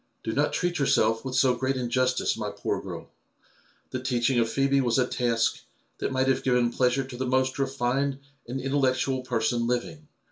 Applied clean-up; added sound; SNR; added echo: none; none; none; reverberation time 0.3 s.